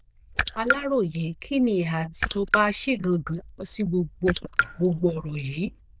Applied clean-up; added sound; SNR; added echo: neural diffusion model UNIVERSE++.